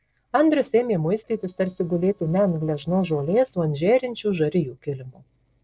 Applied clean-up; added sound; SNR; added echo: neural separator model SepFormer DNS4.